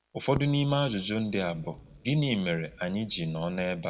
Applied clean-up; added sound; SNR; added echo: none; Crackle; 19 dB; reverberation time 1.2 s.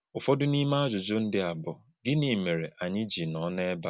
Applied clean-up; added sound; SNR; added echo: none; none; none; none.